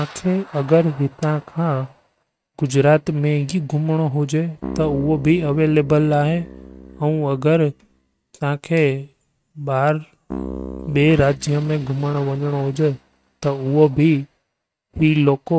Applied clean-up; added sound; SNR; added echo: neural mask model RNNoise.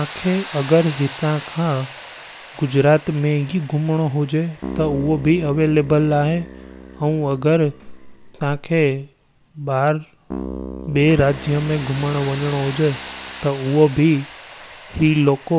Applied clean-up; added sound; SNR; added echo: none; Tools + Keyboard (musical); 15 dB; none.